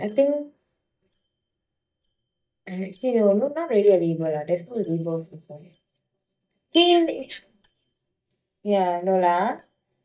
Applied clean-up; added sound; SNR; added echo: neural mask model DeepFilterNet 3.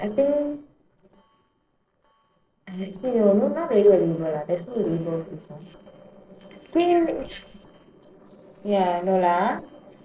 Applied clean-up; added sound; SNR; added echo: neural separator model SepFormer DNS4.